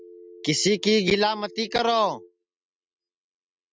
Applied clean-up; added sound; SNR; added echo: neural mask model RNNoise.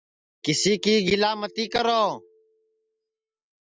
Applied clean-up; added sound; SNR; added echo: neural mask model DeepFilterNet 3.